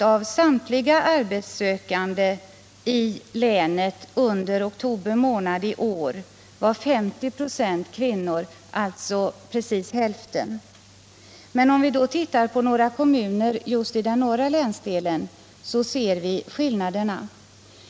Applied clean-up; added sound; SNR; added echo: none; none; none; none.